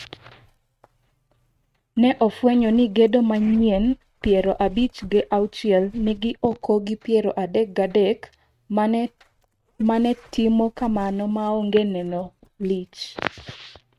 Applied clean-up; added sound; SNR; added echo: neural mask model RNNoise.